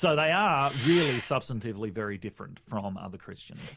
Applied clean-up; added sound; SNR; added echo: none; Engine; 7 dB; none.